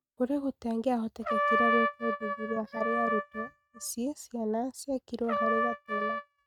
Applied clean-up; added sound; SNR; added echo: neural mask model RNNoise.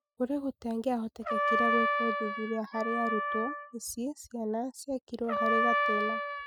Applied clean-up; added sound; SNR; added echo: classical method spectral subtraction.